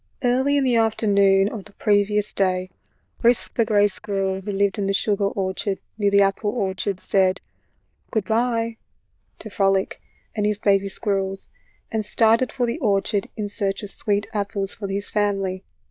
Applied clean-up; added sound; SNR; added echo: neural diffusion model UNIVERSE++.